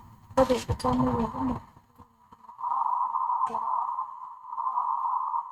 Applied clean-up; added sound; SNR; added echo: neural mask model RNNoise.